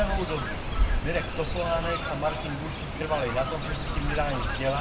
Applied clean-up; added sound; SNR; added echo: none; Fowl; -1 dB; reverberation time 0.3 s.